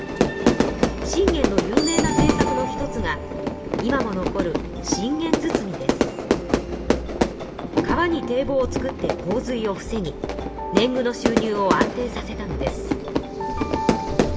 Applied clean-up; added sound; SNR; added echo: none; Fire / Fireworks; -1 dB; reverberation time 1.0 s.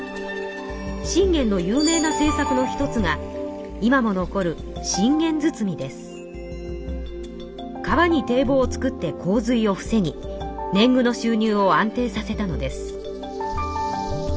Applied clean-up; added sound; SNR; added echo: none; none; none; none.